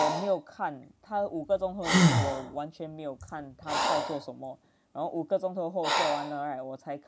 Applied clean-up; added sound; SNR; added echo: none; Breathing; -2 dB; none.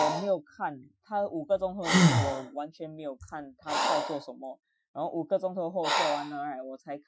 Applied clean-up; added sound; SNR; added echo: classical method Wiener filter.